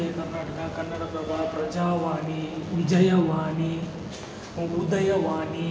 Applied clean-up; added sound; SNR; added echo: none; none; none; none.